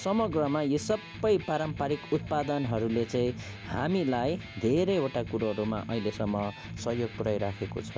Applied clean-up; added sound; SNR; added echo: none; Electric guitar; 11 dB; none.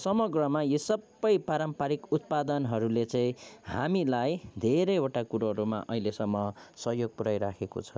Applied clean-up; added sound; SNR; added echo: none; none; none; none.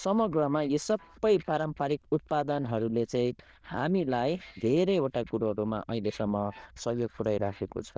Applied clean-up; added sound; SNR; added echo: neural diffusion model UNIVERSE++.